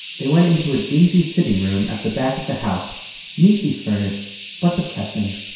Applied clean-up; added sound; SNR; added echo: none; Hiss; 8 dB; reverberation time 0.7 s.